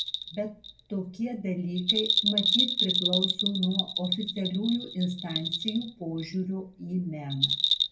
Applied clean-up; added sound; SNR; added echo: none; Bell; -1 dB; reverberation time 0.3 s.